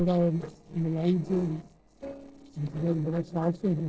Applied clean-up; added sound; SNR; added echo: neural separator model SepFormer DNS4.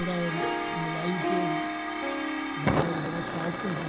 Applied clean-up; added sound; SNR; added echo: none; Hiss / Fire + Harp; -4 dB; none.